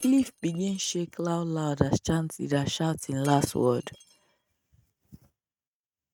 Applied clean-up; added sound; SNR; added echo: neural mask model RNNoise.